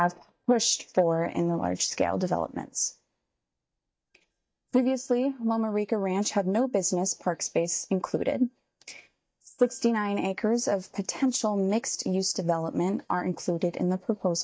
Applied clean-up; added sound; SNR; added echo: neural mask model DeepFilterNet 3.